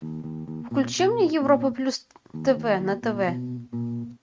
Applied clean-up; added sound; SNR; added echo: neural mask model RNNoise.